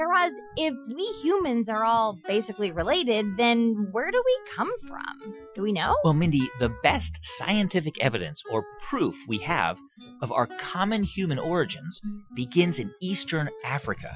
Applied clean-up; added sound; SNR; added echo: classical method Wiener filter.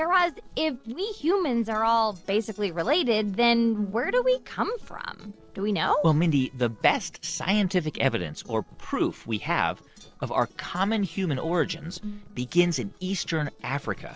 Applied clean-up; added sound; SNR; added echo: neural separator model SepFormer DNS4.